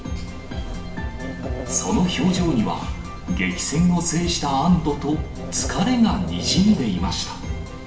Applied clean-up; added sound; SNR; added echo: none; Buzz; 15 dB; reverberation time 0.8 s.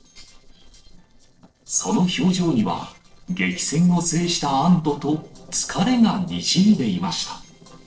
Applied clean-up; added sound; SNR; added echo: neural separator model SepFormer DNS4.